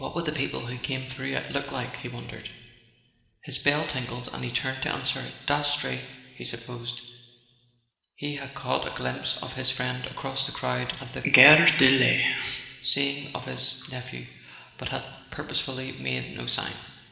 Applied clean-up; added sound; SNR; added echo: none; none; none; reverberation time 2.0 s.